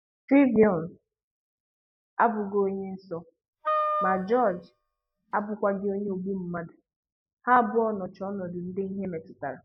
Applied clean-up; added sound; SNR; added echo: neural mask model DeepFilterNet 3.